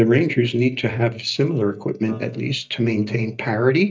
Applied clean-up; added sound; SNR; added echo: neural mask model DeepFilterNet 3.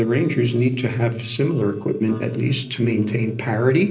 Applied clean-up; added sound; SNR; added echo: neural separator model SepFormer DNS4.